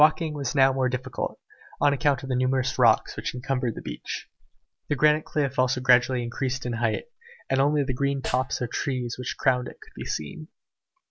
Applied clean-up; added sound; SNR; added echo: none; Snare drum; 18 dB; none.